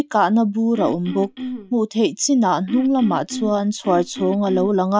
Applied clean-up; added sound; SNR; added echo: none; Cough; 11 dB; none.